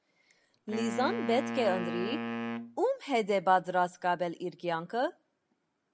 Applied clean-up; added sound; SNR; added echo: none; Wind instrument, woodwind instrument; 6 dB; none.